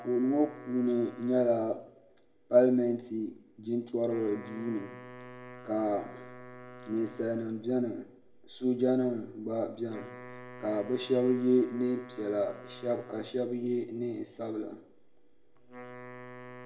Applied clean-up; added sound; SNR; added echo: none; Wind instrument, woodwind instrument; 18 dB; reverberation time 0.6 s.